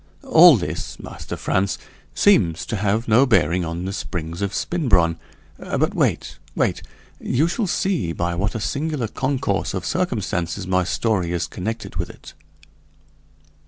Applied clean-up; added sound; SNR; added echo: none; none; none; none.